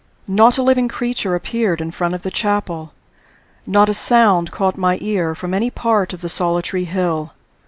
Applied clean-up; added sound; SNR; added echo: none; none; none; none.